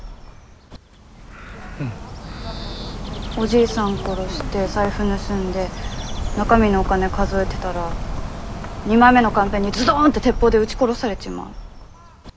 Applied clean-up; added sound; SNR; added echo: none; Bird; 6 dB; none.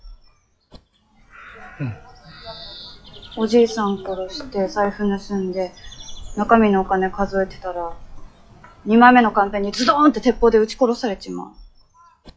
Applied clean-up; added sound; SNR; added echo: classical method log-MMSE.